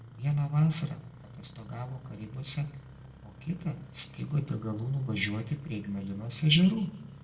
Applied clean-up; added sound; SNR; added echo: none; Engine starting; 18 dB; reverberation time 0.5 s.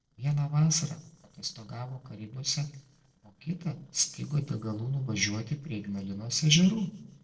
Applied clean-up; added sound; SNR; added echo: neural separator model SepFormer DNS4.